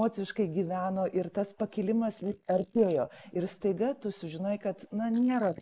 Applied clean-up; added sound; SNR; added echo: neural mask model Resemble Enhance denoiser.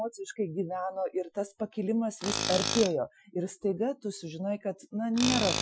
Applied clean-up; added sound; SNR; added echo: classical method Wiener filter.